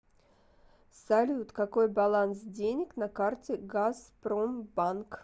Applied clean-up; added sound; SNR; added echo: none; none; none; none.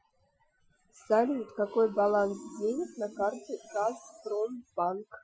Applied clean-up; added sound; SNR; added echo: classical method Wiener filter.